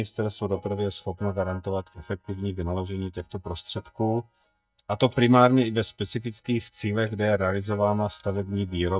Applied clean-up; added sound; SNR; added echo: neural mask model DeepFilterNet 3.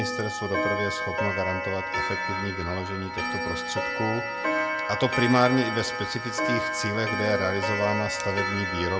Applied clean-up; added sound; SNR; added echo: none; Clock; 0 dB; reverberation time 0.3 s.